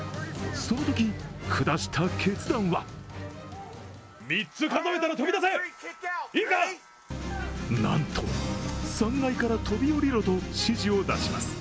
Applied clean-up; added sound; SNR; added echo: none; none; none; none.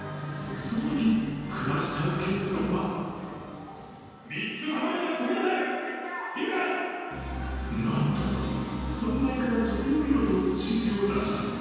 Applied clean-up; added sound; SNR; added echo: none; none; none; reverberation time 2.1 s.